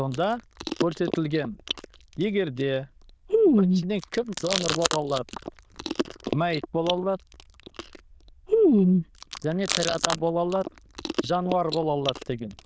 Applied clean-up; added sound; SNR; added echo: neural diffusion model UNIVERSE++.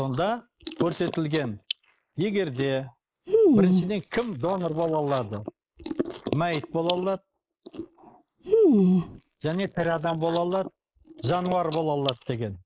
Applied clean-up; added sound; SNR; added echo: neural mask model Resemble Enhance denoiser.